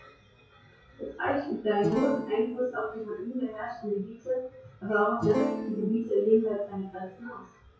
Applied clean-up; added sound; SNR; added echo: classical method WPE with log-MMSE.